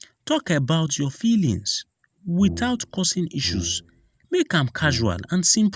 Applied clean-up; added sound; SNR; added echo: none; Brass instrument; 12 dB; none.